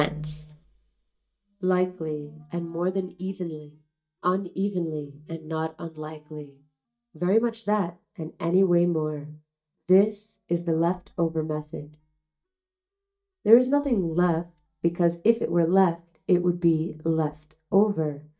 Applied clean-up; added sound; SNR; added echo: neural mask model DeepFilterNet 3.